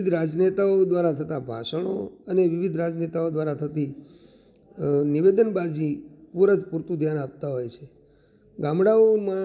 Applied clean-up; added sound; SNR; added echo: none; none; none; none.